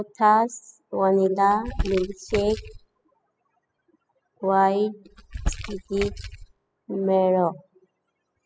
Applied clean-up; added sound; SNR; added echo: classical method spectral subtraction.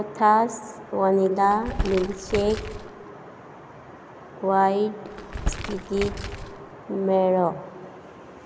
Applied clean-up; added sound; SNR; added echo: none; Crumpling, crinkling; 7 dB; none.